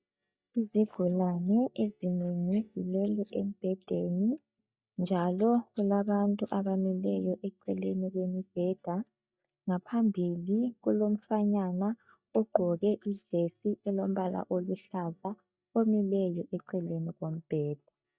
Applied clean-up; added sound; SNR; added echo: neural mask model DeepFilterNet 3.